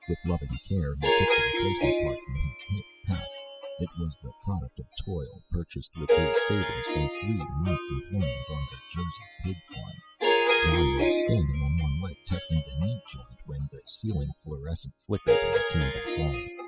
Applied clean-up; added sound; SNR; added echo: classical method spectral subtraction.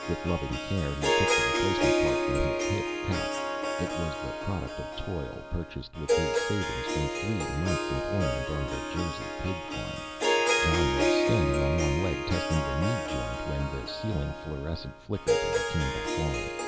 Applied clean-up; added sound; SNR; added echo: none; Harp; -3 dB; none.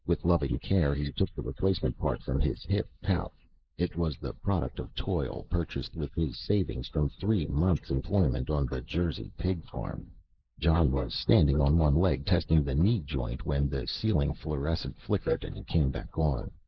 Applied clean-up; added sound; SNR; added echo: neural mask model Resemble Enhance denoiser.